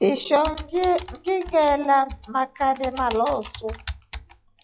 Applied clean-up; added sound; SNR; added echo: classical method log-MMSE.